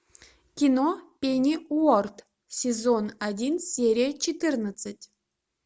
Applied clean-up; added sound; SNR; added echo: none; none; none; none.